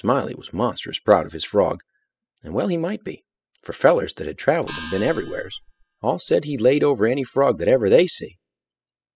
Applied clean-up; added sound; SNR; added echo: classical method spectral subtraction.